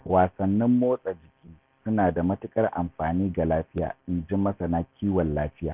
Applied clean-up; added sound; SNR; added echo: none; none; none; none.